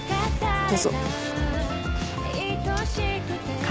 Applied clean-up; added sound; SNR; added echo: none; none; none; none.